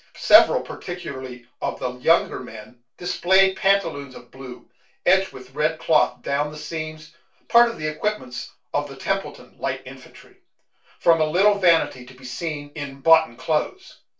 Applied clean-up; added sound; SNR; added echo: none; none; none; reverberation time 0.2 s.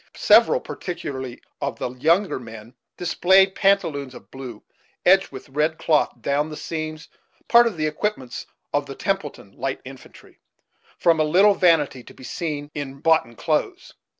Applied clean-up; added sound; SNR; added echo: none; none; none; none.